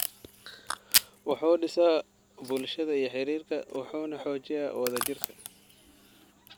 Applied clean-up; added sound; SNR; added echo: none; Packing tape, duct tape / Tearing; 6 dB; none.